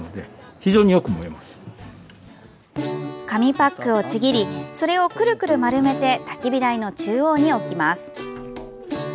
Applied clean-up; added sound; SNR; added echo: none; none; none; none.